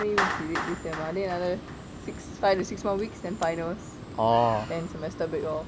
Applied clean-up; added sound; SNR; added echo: none; Clapping; 9 dB; none.